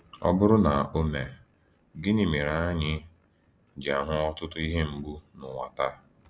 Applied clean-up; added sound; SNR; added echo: none; none; none; none.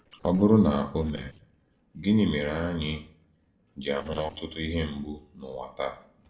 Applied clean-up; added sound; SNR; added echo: neural separator model SepFormer DNS4.